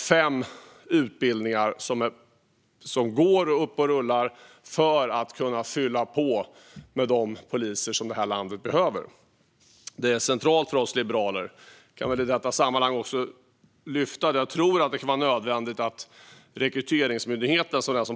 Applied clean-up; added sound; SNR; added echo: none; none; none; none.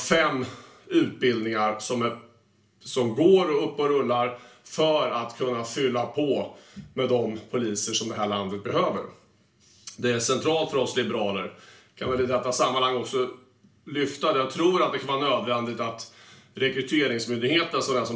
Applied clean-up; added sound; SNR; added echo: none; none; none; reverberation time 0.4 s.